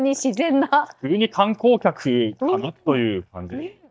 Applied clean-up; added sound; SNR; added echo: neural mask model DeepFilterNet 3.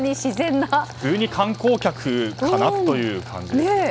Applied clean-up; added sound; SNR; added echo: none; Boiling + Mechanical fan; 15 dB; none.